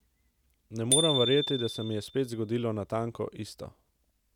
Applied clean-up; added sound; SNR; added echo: none; Bicycle bell; 3 dB; none.